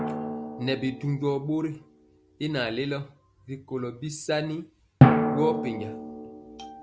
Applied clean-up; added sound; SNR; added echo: none; Drum; -3 dB; none.